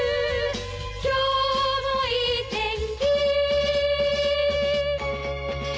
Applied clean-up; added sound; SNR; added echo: none; none; none; none.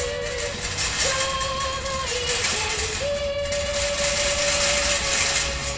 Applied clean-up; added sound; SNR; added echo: none; Rattle; -3 dB; none.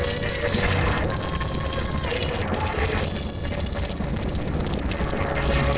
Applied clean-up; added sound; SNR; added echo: neural separator model SepFormer DNS4.